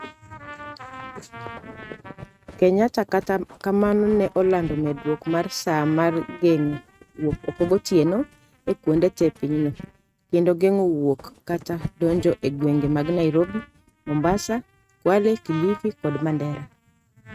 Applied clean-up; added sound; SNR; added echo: neural mask model RNNoise.